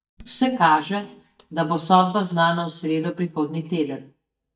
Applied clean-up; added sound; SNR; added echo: neural mask model DeepFilterNet 3.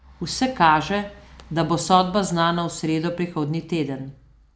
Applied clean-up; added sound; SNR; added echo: none; none; none; none.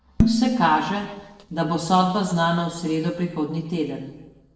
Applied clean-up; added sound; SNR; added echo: neural separator model SepFormer DNS4.